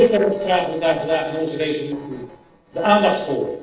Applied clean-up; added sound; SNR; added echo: neural separator model SepFormer DNS4.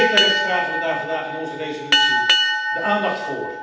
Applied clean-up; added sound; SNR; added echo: none; Boat, Water vehicle; -4 dB; reverberation time 0.8 s.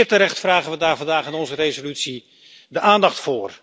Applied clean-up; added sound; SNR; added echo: none; none; none; none.